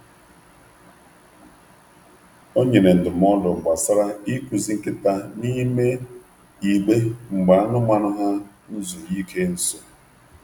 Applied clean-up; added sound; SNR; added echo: none; none; none; none.